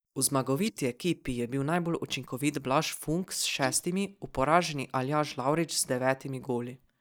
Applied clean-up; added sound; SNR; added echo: neural mask model DeepFilterNet 3.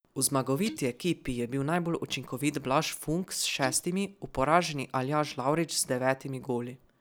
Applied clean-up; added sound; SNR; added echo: none; Guitar; 19 dB; none.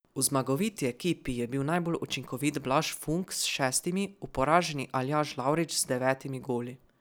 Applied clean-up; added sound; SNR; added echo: none; none; none; none.